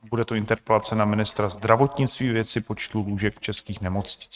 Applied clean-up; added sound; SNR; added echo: neural mask model RNNoise.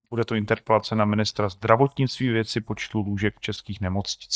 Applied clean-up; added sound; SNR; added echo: neural mask model DeepFilterNet 3.